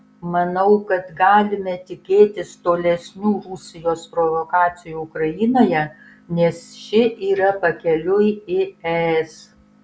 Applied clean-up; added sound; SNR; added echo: none; none; none; none.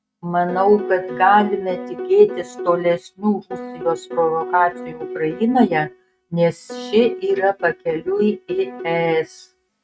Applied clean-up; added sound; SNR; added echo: neural mask model RNNoise.